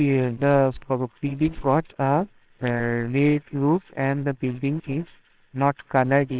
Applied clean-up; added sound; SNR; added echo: neural separator model SepFormer WHAMR!.